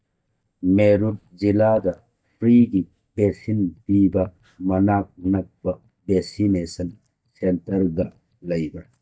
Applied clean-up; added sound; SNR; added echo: neural mask model DeepFilterNet 3.